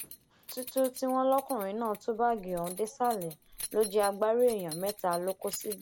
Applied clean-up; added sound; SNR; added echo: none; Keys jangling; 14 dB; none.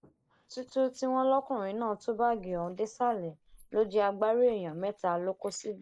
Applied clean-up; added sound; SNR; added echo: neural mask model Resemble Enhance denoiser.